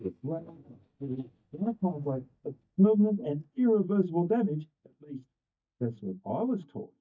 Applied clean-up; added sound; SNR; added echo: neural mask model DeepFilterNet 3.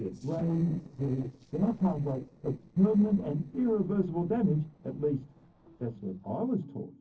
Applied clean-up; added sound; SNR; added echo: neural separator model SepFormer DNS4.